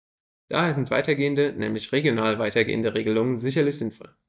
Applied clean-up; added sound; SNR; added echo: neural mask model DeepFilterNet 3.